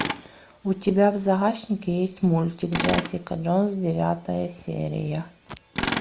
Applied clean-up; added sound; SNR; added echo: none; Tools; 9 dB; none.